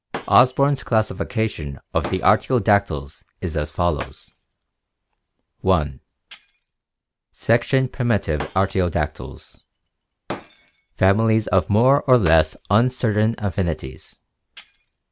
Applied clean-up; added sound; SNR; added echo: none; Shatter; 19 dB; none.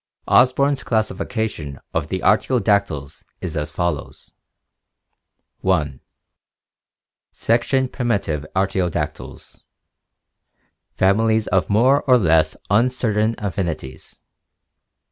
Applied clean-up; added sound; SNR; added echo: none; none; none; none.